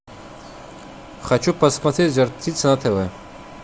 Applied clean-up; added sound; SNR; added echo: none; none; none; none.